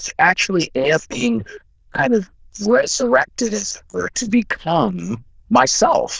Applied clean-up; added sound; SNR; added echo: neural diffusion model UNIVERSE++.